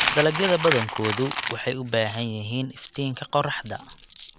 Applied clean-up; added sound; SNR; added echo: none; Coin (dropping); 5 dB; none.